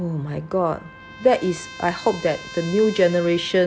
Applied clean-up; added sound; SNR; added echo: none; Trumpet; 18 dB; none.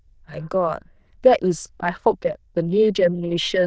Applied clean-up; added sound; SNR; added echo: neural diffusion model UNIVERSE++.